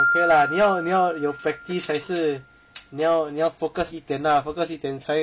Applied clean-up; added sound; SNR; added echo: none; Piano; 7 dB; none.